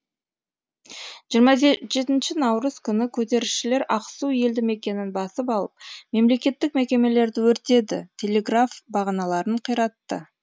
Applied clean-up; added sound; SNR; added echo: none; none; none; none.